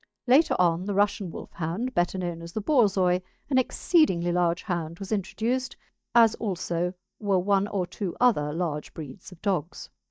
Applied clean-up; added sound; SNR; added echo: neural mask model DeepFilterNet 3.